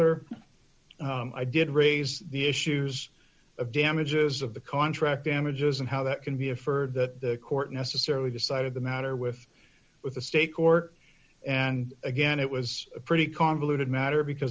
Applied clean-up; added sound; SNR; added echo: none; none; none; none.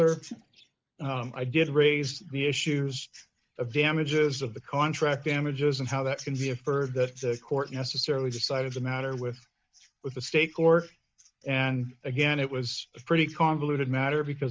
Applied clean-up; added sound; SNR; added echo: neural mask model DeepFilterNet 3.